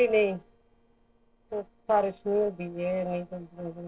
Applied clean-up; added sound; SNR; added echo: neural separator model SepFormer DNS4.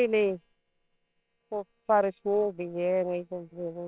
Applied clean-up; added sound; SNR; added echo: neural separator model SepFormer WHAMR!.